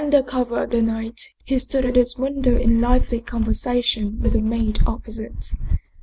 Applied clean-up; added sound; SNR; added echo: none; Cowbell; 20 dB; none.